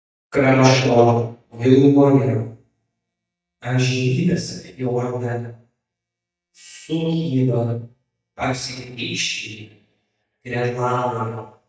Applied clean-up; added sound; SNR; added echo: neural mask model DeepFilterNet 3.